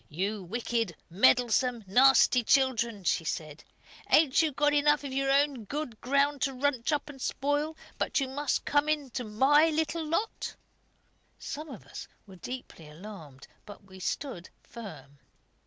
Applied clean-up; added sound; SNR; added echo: none; none; none; none.